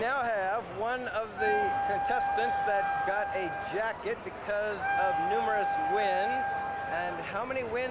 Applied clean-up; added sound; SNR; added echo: none; Wind instrument, woodwind instrument; -1 dB; none.